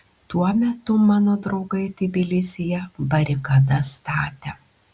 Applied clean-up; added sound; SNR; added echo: none; none; none; none.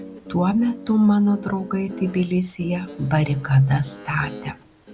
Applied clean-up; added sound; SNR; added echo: none; Guitar; 17 dB; none.